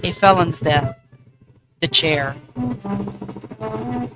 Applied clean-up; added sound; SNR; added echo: neural mask model RNNoise.